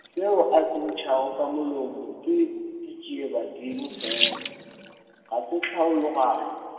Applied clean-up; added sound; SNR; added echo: none; Sink (filling or washing) / Water tap, faucet; 10 dB; reverberation time 2.5 s.